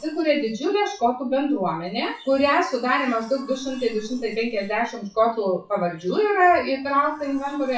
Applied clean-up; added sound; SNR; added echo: classical method WPE with log-MMSE.